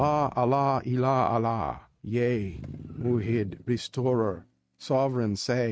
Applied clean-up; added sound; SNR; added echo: neural mask model RNNoise.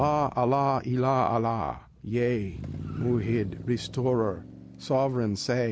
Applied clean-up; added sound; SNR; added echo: none; Motor vehicle (road); 14 dB; none.